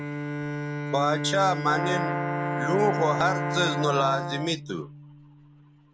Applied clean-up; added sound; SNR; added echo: none; Bowed string instrument + Brass instrument; 2 dB; none.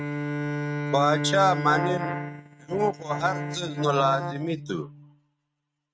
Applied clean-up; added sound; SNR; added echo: neural mask model RNNoise.